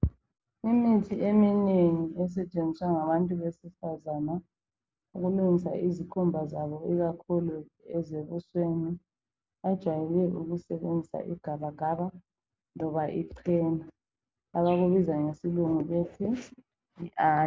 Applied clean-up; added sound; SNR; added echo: none; none; none; none.